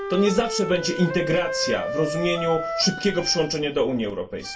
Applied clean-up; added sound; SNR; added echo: none; Wind instrument, woodwind instrument; 7 dB; reverberation time 0.2 s.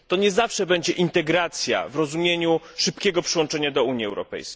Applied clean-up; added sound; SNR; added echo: none; none; none; none.